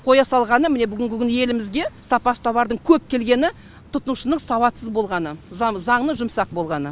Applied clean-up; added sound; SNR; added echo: none; none; none; none.